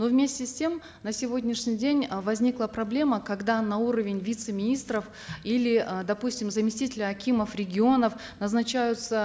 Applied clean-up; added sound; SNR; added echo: none; none; none; none.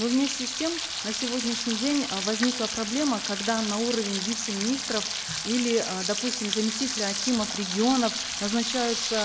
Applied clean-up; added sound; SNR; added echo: none; Frying (food); 3 dB; none.